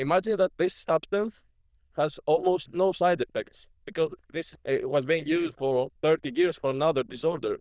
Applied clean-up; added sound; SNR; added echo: neural diffusion model UNIVERSE++.